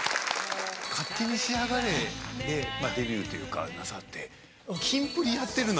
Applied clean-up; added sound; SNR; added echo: none; none; none; none.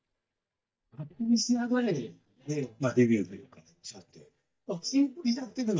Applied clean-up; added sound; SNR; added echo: neural mask model DeepFilterNet 3.